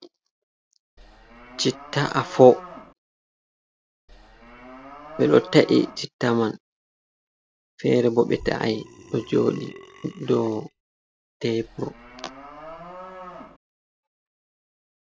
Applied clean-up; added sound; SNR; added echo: none; Livestock, farm animals, working animals + Burping, eructation; 17 dB; none.